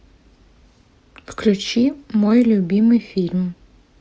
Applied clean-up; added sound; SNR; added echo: none; none; none; none.